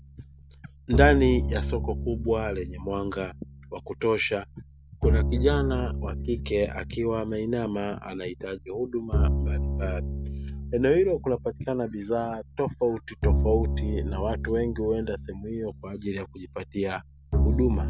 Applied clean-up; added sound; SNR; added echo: none; Bowed string instrument; 1 dB; none.